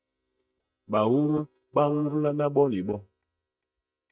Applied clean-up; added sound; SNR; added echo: neural mask model DeepFilterNet 3.